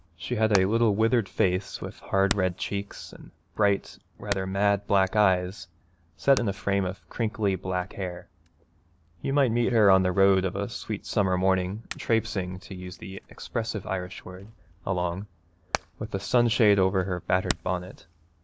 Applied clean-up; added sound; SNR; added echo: none; Hammer; 16 dB; none.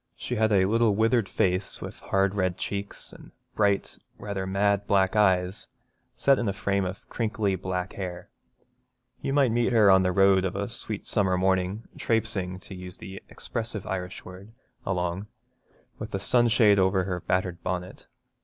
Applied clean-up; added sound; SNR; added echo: none; none; none; none.